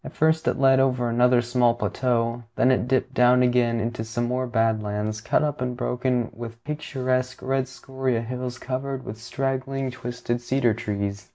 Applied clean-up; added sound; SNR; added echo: none; none; none; none.